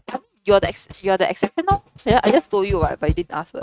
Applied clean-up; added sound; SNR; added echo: neural mask model RNNoise.